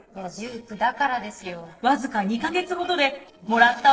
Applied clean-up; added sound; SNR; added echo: neural separator model SepFormer DNS4.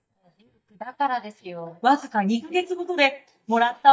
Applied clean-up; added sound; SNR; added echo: neural mask model DeepFilterNet 3.